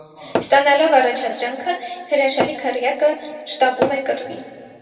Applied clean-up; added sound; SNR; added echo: none; Tap / Hammer; 9 dB; reverberation time 2.1 s.